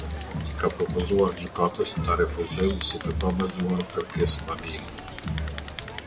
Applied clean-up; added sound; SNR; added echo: none; Crowd; 7 dB; none.